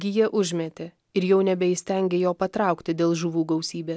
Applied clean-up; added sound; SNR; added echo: none; none; none; none.